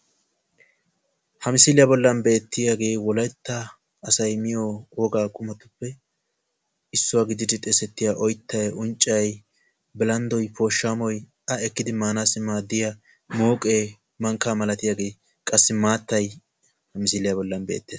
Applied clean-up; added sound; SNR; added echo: none; none; none; none.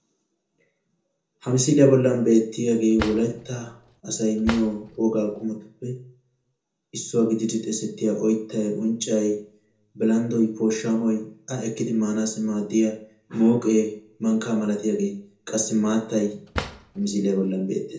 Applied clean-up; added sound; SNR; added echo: none; Drawer open or close; 11 dB; reverberation time 0.5 s.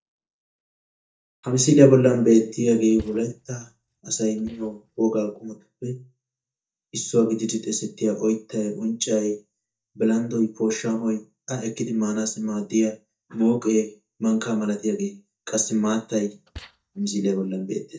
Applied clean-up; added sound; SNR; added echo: neural mask model DeepFilterNet 3.